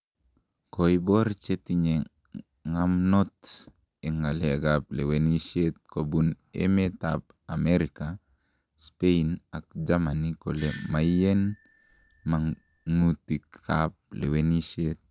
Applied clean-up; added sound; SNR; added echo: none; Doorbell; 14 dB; none.